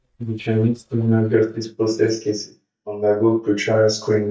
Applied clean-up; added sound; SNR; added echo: neural mask model DeepFilterNet 3.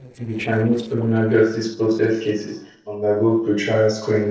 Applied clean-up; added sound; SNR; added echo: neural separator model SepFormer DNS4.